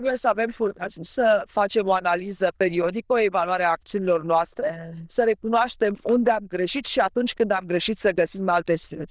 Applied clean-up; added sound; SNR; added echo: neural diffusion model UNIVERSE++.